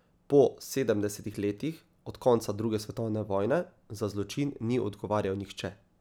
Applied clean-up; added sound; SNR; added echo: none; none; none; none.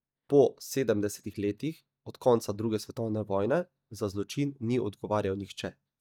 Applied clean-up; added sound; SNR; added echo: neural mask model DeepFilterNet 3.